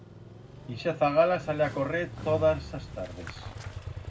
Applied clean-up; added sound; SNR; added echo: none; Motorcycle; 11 dB; reverberation time 0.3 s.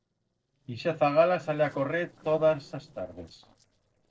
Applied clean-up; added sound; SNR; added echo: neural separator model SepFormer DNS4.